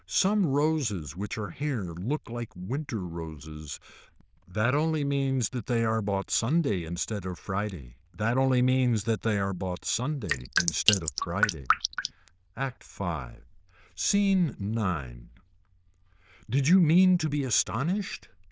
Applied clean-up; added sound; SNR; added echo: neural diffusion model UNIVERSE++.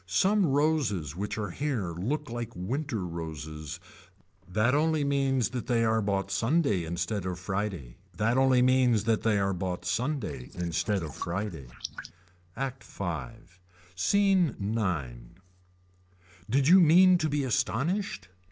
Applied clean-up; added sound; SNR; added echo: neural separator model SepFormer DNS4.